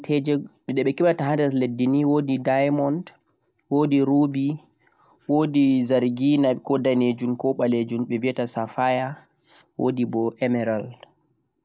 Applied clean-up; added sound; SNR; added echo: none; none; none; none.